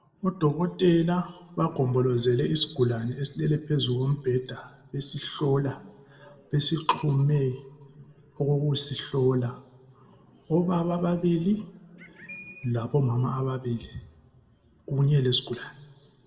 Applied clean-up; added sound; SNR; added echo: none; Bird; 18 dB; reverberation time 1.1 s.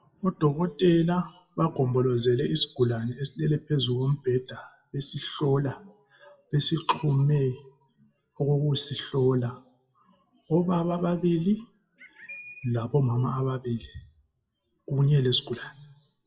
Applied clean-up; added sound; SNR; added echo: classical method WPE with log-MMSE.